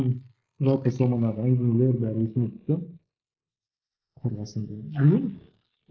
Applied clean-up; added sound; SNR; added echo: neural mask model Resemble Enhance denoiser.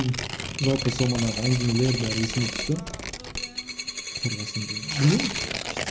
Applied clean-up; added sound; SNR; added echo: none; Tearing + Coin (dropping); 5 dB; none.